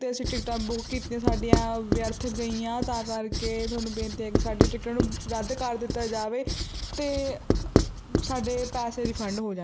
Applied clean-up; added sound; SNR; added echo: none; Writing; -2 dB; none.